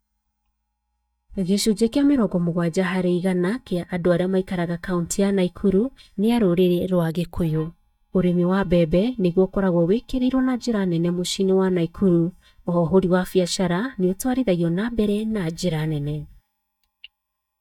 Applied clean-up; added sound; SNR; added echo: neural mask model DeepFilterNet 3.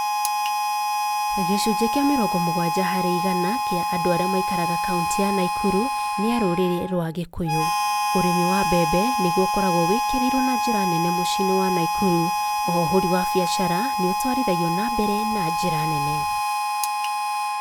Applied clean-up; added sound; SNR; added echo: none; Harmonica; -1 dB; none.